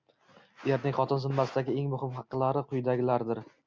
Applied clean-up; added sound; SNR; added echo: none; none; none; none.